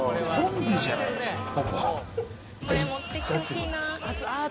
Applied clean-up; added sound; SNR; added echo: none; Gunshot, gunfire; 14 dB; none.